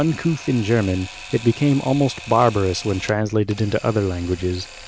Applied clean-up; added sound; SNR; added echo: none; Camera; 17 dB; none.